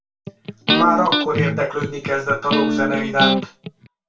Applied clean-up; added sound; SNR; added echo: none; Electric guitar; -1 dB; reverberation time 0.2 s.